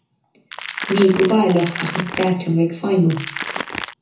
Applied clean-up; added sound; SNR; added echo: none; Crackle; 8 dB; reverberation time 0.6 s.